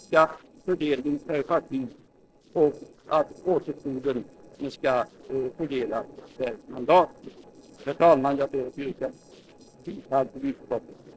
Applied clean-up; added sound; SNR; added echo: neural separator model SepFormer DNS4.